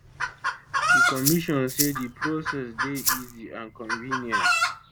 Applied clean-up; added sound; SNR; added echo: none; Rattle (instrument) + Chicken, rooster; -4 dB; none.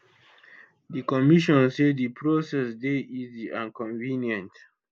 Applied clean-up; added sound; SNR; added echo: none; none; none; none.